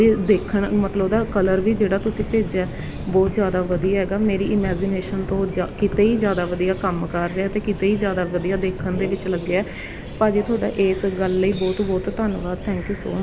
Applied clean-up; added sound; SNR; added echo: none; Subway, metro, underground; 9 dB; none.